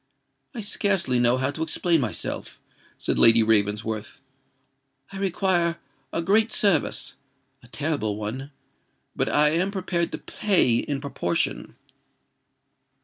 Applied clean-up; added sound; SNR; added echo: none; none; none; none.